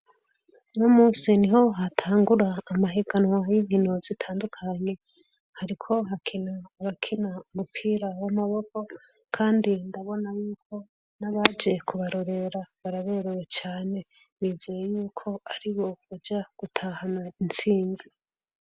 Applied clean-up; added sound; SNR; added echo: none; none; none; none.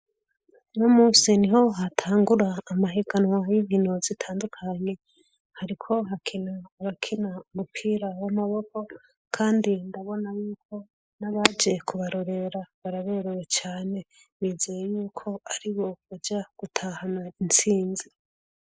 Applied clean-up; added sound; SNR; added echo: neural mask model Resemble Enhance denoiser.